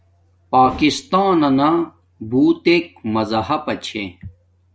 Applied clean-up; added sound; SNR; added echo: none; none; none; none.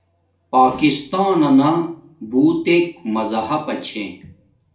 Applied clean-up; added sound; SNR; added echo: none; none; none; reverberation time 0.4 s.